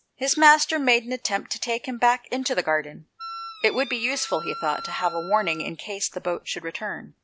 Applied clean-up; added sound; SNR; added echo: none; Wind instrument, woodwind instrument; 12 dB; none.